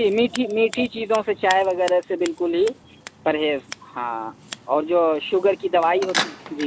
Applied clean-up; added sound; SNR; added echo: none; Scissors; 13 dB; none.